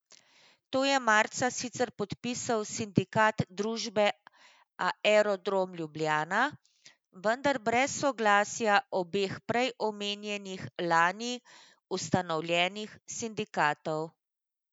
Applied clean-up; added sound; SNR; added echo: none; none; none; none.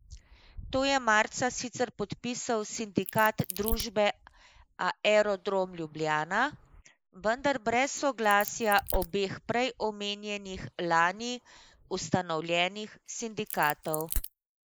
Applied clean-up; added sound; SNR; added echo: neural mask model Resemble Enhance denoiser.